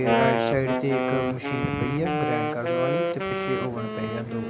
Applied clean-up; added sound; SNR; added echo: none; Wind instrument, woodwind instrument; -2 dB; none.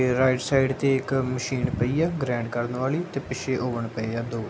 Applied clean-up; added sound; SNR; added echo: none; none; none; none.